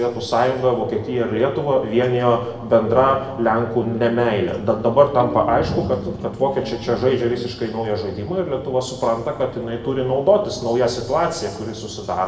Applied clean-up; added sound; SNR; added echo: none; Electric guitar; 13 dB; reverberation time 1.0 s.